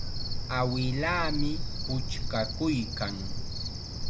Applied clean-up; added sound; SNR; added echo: none; Cricket; -1 dB; none.